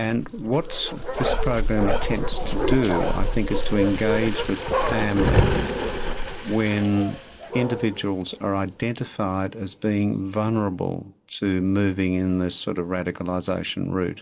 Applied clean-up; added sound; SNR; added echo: none; Bark; 1 dB; none.